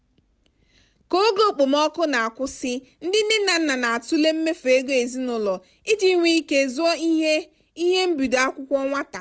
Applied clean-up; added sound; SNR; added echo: none; none; none; none.